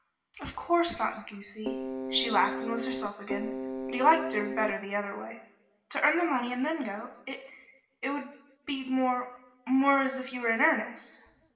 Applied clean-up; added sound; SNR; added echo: none; Keyboard (musical); 4 dB; reverberation time 0.8 s.